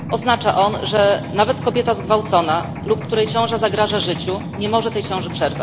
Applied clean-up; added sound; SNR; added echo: none; Mechanisms; 9 dB; none.